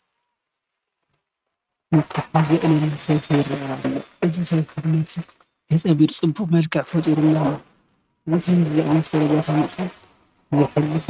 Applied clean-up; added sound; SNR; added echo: neural mask model RNNoise.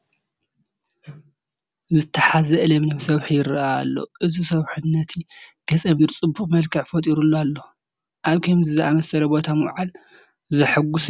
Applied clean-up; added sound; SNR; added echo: none; none; none; none.